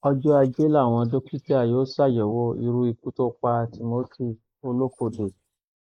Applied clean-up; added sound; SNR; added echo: neural mask model Resemble Enhance denoiser.